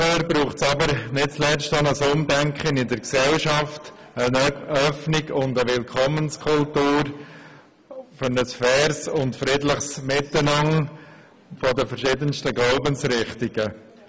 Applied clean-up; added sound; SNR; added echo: none; none; none; none.